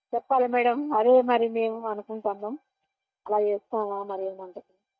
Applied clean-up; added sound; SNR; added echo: neural mask model DeepFilterNet 3.